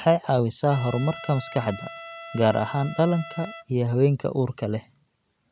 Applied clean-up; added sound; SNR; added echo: none; Trumpet; 16 dB; none.